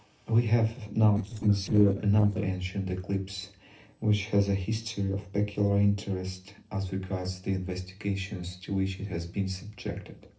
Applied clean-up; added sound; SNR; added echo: neural separator model SepFormer DNS4.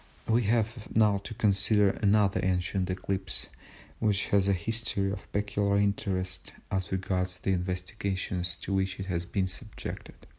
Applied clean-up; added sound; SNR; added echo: none; none; none; none.